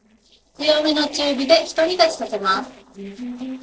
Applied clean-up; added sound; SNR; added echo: neural separator model SepFormer DNS4.